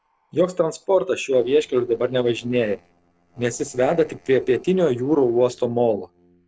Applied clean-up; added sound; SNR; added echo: neural separator model SepFormer DNS4.